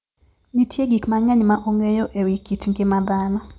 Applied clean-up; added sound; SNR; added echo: none; none; none; none.